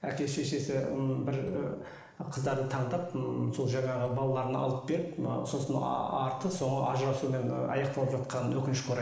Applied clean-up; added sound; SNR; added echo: neural separator model SepFormer DNS4.